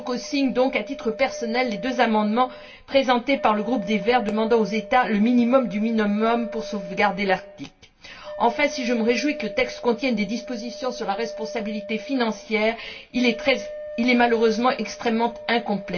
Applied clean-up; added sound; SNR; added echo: none; Wind instrument, woodwind instrument; 13 dB; reverberation time 0.2 s.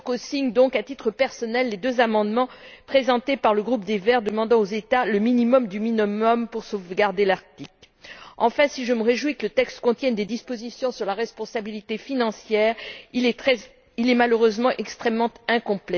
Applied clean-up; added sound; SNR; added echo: none; none; none; none.